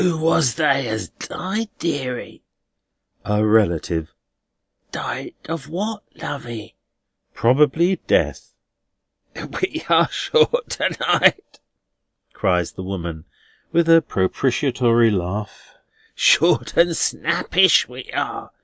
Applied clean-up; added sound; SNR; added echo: none; none; none; none.